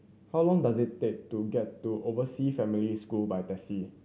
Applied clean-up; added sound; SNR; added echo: none; none; none; none.